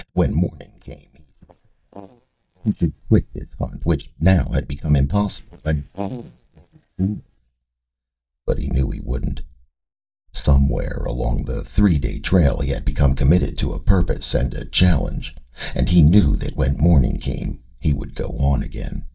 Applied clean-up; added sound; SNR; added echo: neural mask model DeepFilterNet 3.